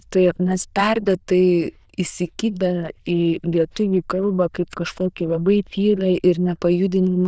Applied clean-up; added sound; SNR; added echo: neural diffusion model UNIVERSE++.